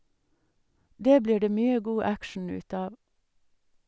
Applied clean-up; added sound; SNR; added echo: none; none; none; none.